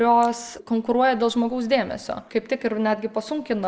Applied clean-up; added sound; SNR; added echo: neural mask model Resemble Enhance denoiser.